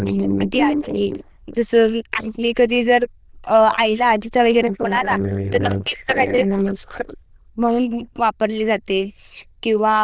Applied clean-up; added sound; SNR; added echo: neural diffusion model UNIVERSE++.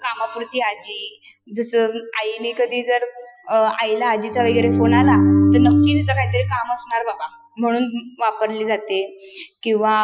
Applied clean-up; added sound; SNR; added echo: classical method Wiener filter.